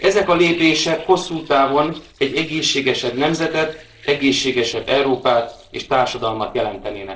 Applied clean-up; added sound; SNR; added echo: neural separator model SepFormer DNS4.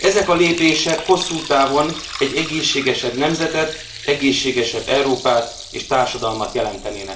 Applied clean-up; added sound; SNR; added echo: none; Liquid; 12 dB; reverberation time 0.4 s.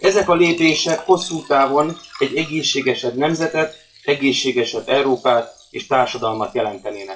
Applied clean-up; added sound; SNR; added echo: classical method WPE with log-MMSE.